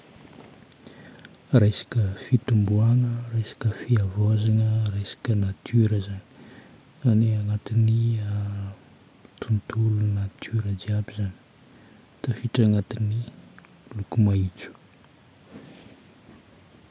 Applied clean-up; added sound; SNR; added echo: none; none; none; none.